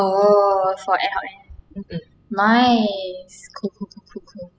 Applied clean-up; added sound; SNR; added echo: classical method spectral subtraction.